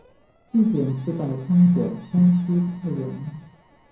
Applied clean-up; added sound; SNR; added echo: neural separator model SepFormer DNS4.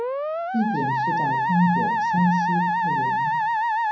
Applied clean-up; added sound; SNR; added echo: none; Musical instrument; -3 dB; reverberation time 0.6 s.